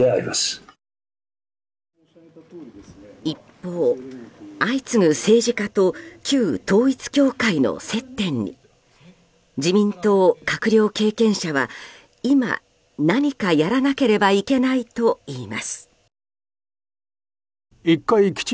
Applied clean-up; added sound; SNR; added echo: none; none; none; none.